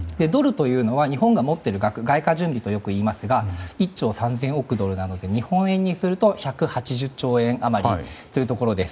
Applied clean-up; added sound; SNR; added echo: none; none; none; none.